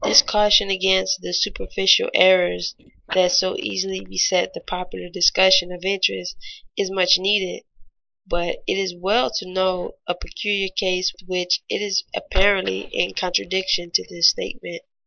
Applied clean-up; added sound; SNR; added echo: neural mask model Resemble Enhance denoiser.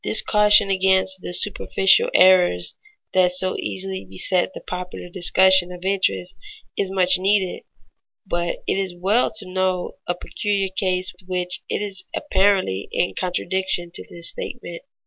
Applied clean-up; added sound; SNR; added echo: none; none; none; none.